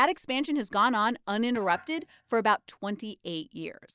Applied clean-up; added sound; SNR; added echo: neural mask model DeepFilterNet 3.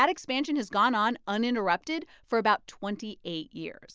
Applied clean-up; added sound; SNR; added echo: none; none; none; none.